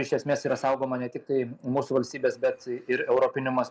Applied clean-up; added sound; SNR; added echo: none; none; none; none.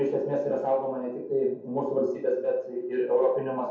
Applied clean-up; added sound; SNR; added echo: none; none; none; reverberation time 0.7 s.